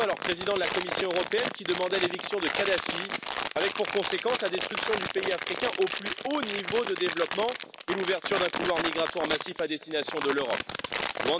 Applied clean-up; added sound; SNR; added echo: none; Crumpling, crinkling; 2 dB; none.